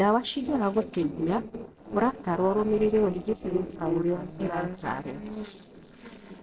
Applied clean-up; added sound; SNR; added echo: neural separator model SepFormer DNS4.